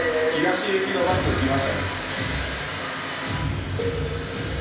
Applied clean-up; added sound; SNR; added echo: none; Keyboard (musical); 18 dB; reverberation time 0.9 s.